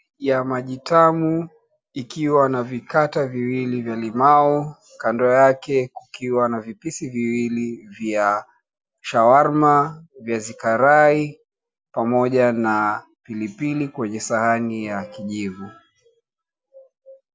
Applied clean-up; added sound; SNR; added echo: none; none; none; none.